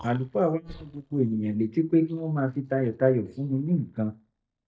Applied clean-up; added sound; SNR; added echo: neural mask model DeepFilterNet 3.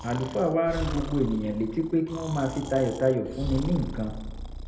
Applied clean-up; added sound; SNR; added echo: none; Breathing; 9 dB; reverberation time 0.8 s.